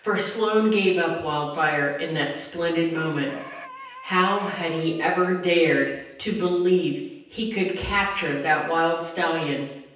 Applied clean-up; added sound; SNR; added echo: none; Chicken, rooster; 18 dB; reverberation time 0.9 s.